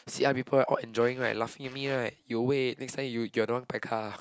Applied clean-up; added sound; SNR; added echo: none; Fart; 20 dB; none.